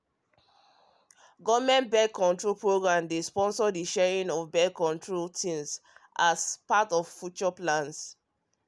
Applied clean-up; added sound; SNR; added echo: none; none; none; none.